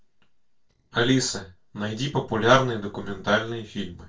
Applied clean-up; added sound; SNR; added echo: neural separator model SepFormer DNS4.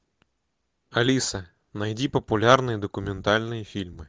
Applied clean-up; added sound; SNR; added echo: none; none; none; none.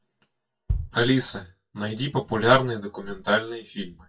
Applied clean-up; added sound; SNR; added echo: classical method WPE with log-MMSE.